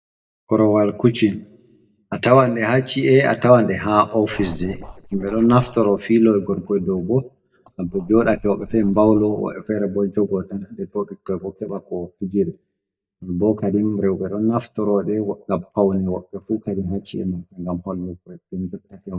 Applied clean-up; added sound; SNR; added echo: neural mask model DeepFilterNet 3.